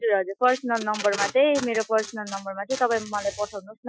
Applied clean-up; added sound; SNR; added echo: classical method Wiener filter.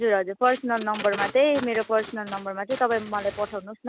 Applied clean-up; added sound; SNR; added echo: none; Packing tape, duct tape; 12 dB; none.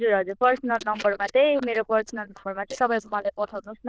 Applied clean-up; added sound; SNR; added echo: neural diffusion model UNIVERSE++.